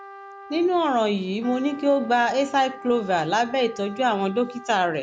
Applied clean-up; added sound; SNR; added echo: none; Trumpet; 19 dB; none.